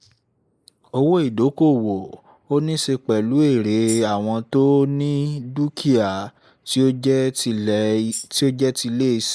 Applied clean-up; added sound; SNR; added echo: neural mask model Resemble Enhance denoiser.